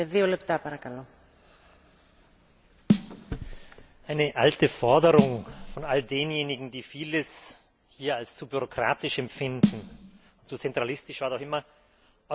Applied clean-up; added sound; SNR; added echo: none; Snare drum; 3 dB; none.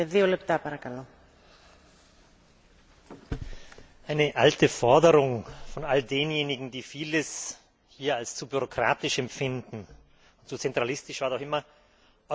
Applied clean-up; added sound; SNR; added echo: none; none; none; none.